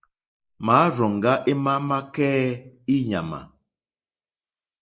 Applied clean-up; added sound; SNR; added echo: neural mask model Resemble Enhance denoiser.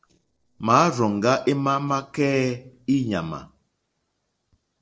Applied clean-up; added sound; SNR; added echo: neural separator model SepFormer DNS4.